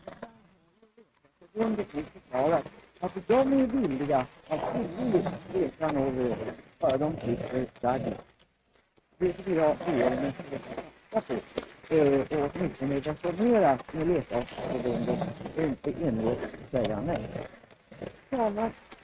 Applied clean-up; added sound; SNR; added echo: neural mask model RNNoise.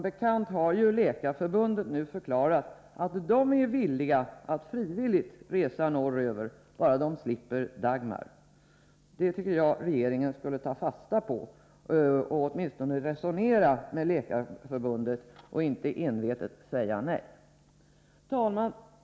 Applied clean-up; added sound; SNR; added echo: none; none; none; none.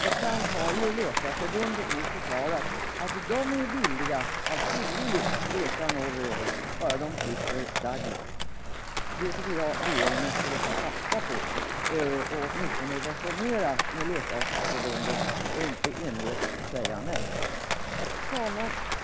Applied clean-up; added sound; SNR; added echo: none; Applause / Crowd + Skateboard; -3 dB; none.